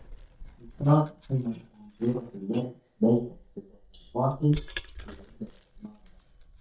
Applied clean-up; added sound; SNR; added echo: neural mask model DeepFilterNet 3.